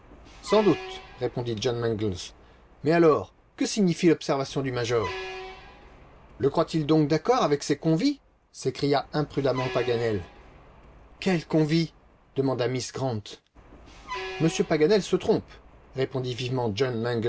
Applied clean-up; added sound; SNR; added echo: none; Truck; 17 dB; none.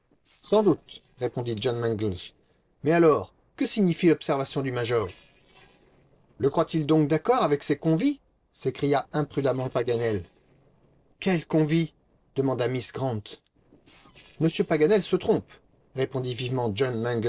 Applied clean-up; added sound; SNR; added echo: neural separator model SepFormer DNS4.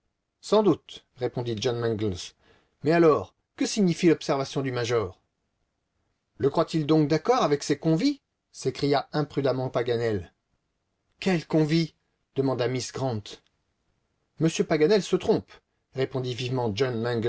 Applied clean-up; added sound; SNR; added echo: none; none; none; none.